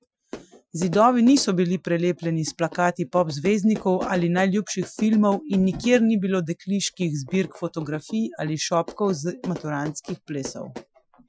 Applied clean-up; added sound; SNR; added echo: classical method Wiener filter.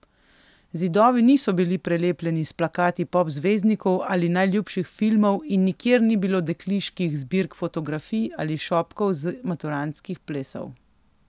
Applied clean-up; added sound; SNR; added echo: none; none; none; none.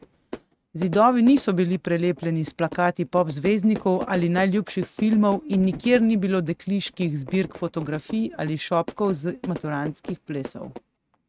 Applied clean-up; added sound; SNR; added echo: neural mask model RNNoise.